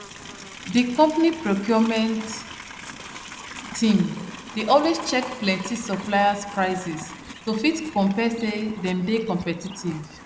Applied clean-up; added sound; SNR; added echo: none; Cutlery, silverware + Livestock, farm animals, working animals; 14 dB; none.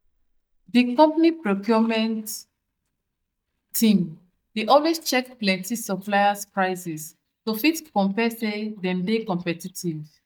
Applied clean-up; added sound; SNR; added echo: neural mask model DeepFilterNet 3.